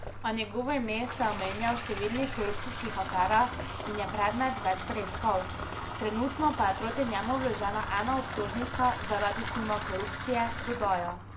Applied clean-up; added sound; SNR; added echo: none; Bathtub (filling or washing) / Water tap, faucet; 5 dB; none.